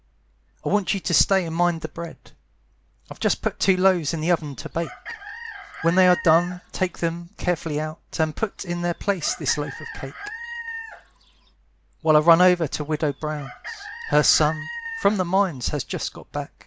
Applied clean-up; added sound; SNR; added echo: none; Chicken, rooster; 13 dB; none.